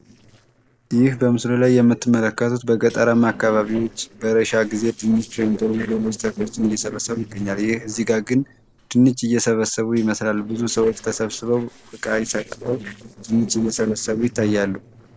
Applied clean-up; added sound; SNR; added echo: neural separator model SepFormer DNS4.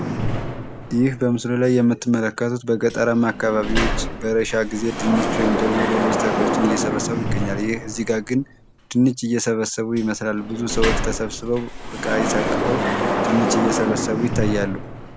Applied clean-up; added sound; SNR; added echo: none; Sliding door; 2 dB; none.